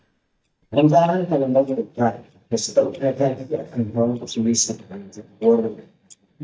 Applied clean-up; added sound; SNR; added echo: neural mask model DeepFilterNet 3.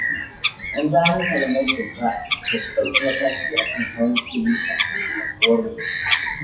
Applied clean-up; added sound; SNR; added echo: classical method WPE with log-MMSE.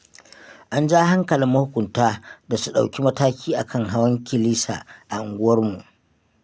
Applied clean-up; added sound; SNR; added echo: none; none; none; none.